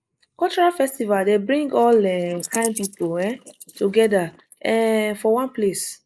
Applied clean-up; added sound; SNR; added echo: neural mask model Resemble Enhance denoiser.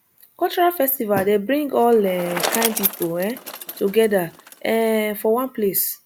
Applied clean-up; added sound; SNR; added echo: none; Bicycle; 11 dB; none.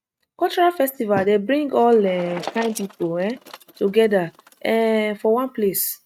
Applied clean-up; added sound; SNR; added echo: neural mask model RNNoise.